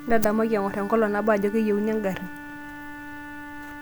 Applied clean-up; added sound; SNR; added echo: none; Wind instrument, woodwind instrument; 14 dB; none.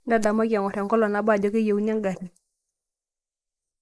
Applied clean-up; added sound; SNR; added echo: neural mask model Resemble Enhance denoiser.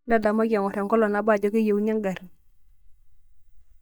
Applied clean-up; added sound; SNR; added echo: neural mask model DeepFilterNet 3.